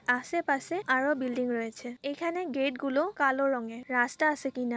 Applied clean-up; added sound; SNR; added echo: none; none; none; none.